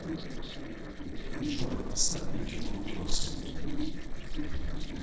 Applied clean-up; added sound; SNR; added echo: neural separator model SepFormer DNS4.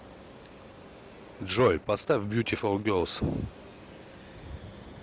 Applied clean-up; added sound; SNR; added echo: none; none; none; none.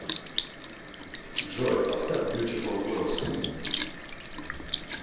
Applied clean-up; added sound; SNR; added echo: none; Sink (filling or washing) / Liquid; 3 dB; reverberation time 1.2 s.